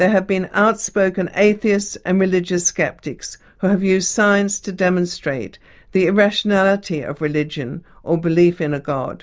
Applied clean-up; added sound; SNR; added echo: none; none; none; none.